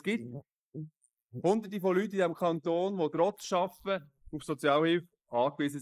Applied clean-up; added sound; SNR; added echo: neural mask model Resemble Enhance denoiser.